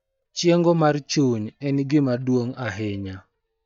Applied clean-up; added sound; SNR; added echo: neural mask model DeepFilterNet 3.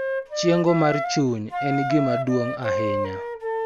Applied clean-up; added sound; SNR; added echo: none; Wind instrument, woodwind instrument; 3 dB; none.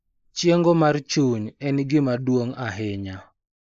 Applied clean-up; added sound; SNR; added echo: neural mask model Resemble Enhance denoiser.